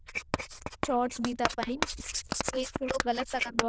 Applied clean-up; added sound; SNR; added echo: neural diffusion model UNIVERSE++.